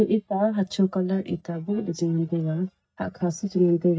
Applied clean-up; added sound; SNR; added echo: neural mask model DeepFilterNet 3.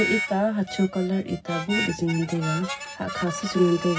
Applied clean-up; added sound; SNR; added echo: none; Harmonica; 7 dB; reverberation time 0.4 s.